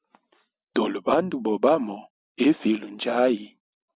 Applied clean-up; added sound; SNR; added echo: none; none; none; none.